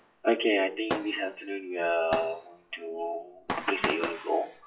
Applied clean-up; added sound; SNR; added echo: classical method WPE with log-MMSE.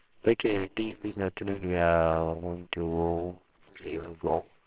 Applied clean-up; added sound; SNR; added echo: neural separator model SepFormer WHAMR!.